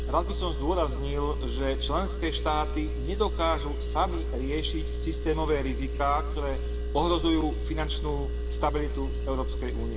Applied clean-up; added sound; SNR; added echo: none; Engine; 0 dB; reverberation time 2.4 s.